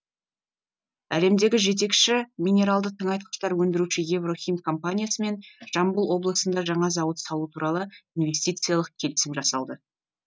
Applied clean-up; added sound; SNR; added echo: none; none; none; none.